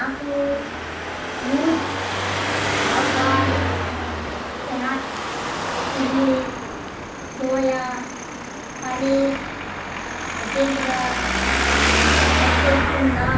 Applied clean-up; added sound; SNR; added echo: none; Traffic noise, roadway noise; -3 dB; reverberation time 0.7 s.